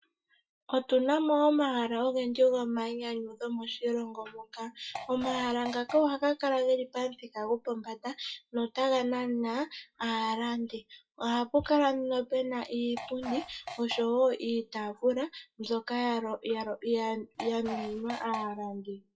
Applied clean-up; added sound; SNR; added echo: classical method WPE with log-MMSE.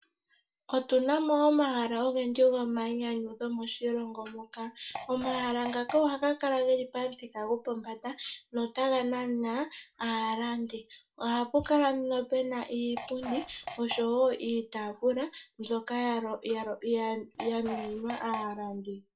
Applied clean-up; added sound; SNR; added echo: none; Fart; 11 dB; reverberation time 0.2 s.